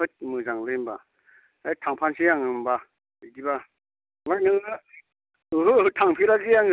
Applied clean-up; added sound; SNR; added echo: none; none; none; none.